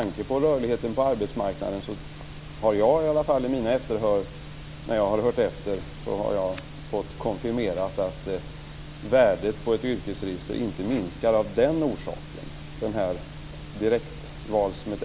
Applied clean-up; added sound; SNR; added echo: none; none; none; none.